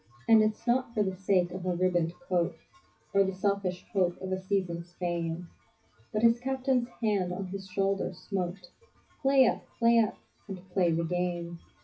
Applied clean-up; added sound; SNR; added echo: classical method WPE with log-MMSE.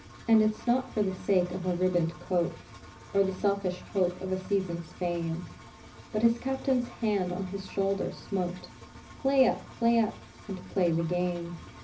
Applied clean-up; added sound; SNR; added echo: none; Engine; 18 dB; reverberation time 0.4 s.